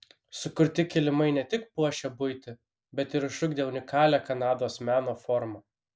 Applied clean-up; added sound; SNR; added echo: none; none; none; none.